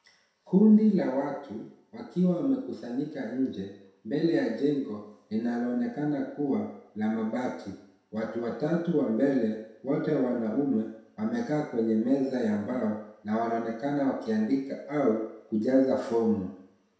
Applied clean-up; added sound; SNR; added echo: none; none; none; reverberation time 0.7 s.